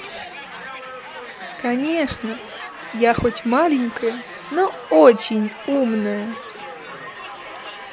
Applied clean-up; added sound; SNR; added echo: none; Crowd; 13 dB; none.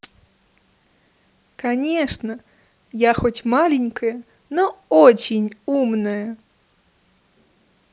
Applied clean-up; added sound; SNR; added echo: none; none; none; none.